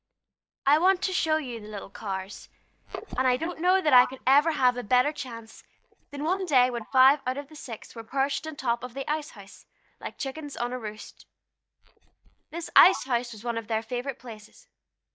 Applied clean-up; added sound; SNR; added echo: neural mask model DeepFilterNet 3.